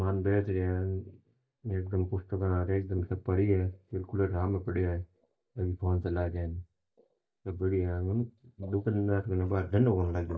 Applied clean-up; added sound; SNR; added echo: neural mask model DeepFilterNet 3.